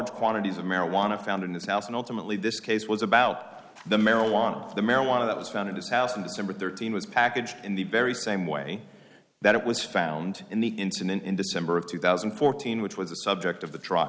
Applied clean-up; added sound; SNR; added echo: none; none; none; none.